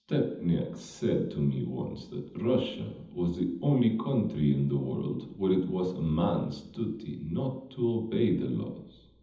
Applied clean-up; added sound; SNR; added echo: none; none; none; reverberation time 0.8 s.